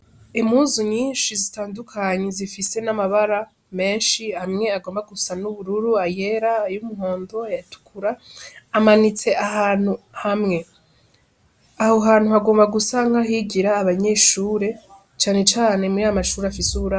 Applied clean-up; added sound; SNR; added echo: none; none; none; none.